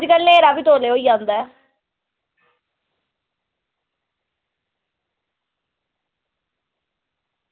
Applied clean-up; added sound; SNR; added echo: none; none; none; none.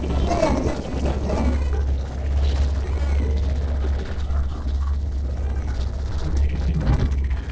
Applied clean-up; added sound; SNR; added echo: neural separator model SepFormer DNS4.